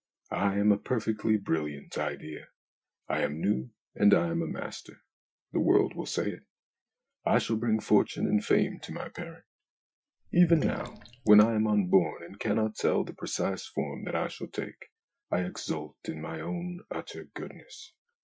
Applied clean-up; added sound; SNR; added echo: classical method Wiener filter.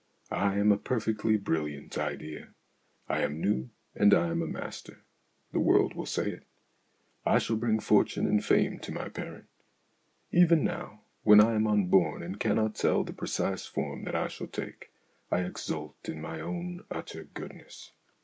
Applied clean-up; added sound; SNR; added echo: none; none; none; none.